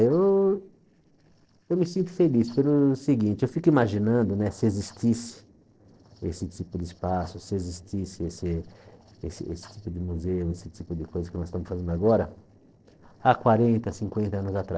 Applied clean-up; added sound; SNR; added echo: neural separator model SepFormer DNS4.